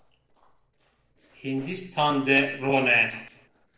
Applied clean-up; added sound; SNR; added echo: neural separator model SepFormer DNS4.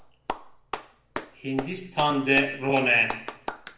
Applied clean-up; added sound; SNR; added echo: none; Clapping; 10 dB; reverberation time 0.7 s.